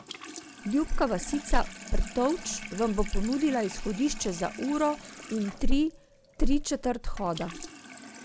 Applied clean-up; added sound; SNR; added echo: none; Sink (filling or washing) / Water tap, faucet; 16 dB; none.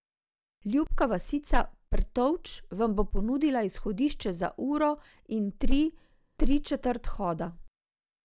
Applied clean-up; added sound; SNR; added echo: none; none; none; none.